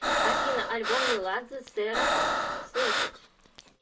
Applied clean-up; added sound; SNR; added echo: none; Breathing; -4 dB; reverberation time 0.2 s.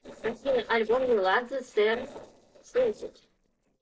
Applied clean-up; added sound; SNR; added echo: neural separator model SepFormer DNS4.